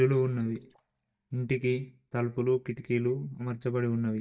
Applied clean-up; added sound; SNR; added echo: neural mask model DeepFilterNet 3.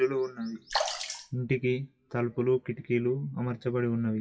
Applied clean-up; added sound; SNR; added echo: classical method WPE with log-MMSE.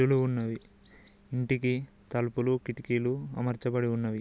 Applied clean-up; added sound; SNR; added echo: none; none; none; none.